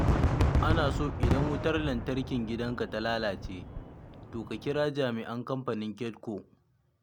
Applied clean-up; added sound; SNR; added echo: none; Fireworks; -1 dB; none.